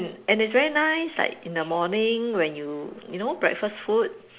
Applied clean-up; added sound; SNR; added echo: none; none; none; none.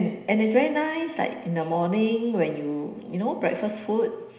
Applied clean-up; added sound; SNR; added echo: none; none; none; reverberation time 0.9 s.